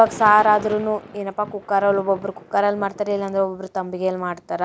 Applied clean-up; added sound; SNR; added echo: none; Thunder / Rain; 18 dB; none.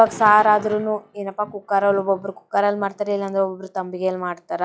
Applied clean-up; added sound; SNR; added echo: classical method log-MMSE.